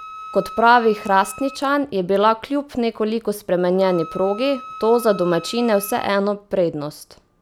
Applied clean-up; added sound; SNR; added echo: none; Wind instrument, woodwind instrument; 18 dB; none.